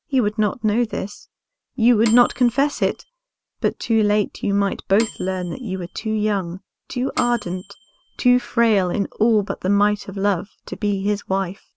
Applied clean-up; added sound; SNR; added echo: none; Microwave oven / Bell; 16 dB; none.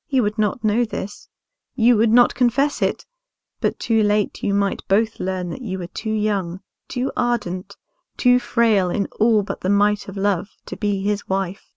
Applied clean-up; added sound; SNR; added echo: none; none; none; none.